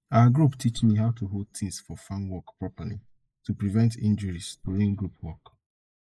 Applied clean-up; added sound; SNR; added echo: neural mask model Resemble Enhance denoiser.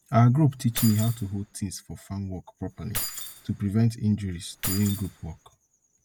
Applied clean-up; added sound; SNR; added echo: none; Keys jangling; 10 dB; none.